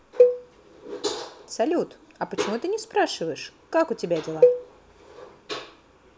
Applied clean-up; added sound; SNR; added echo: none; Cowbell; -4 dB; none.